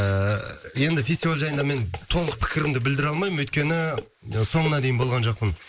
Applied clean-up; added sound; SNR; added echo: neural mask model Resemble Enhance denoiser.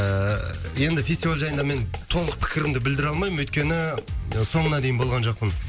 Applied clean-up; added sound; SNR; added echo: none; Dishes, pots, and pans; 14 dB; none.